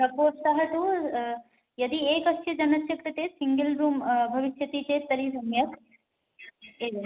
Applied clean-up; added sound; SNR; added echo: none; none; none; none.